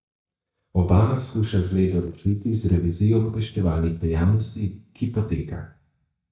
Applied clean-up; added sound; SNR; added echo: neural mask model DeepFilterNet 3.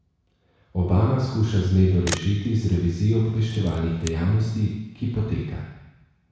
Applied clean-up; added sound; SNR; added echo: none; Camera; 16 dB; reverberation time 1.1 s.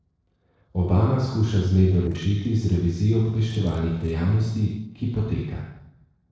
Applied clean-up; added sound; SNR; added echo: neural separator model SepFormer DNS4.